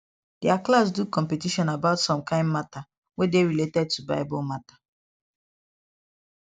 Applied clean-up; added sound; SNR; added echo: none; none; none; none.